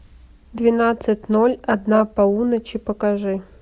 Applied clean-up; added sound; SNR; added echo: none; none; none; none.